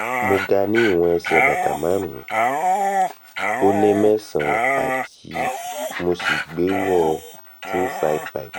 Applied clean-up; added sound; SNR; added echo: none; Dog; 1 dB; none.